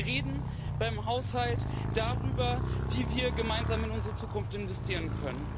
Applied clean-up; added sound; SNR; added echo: none; Motorcycle; -3 dB; none.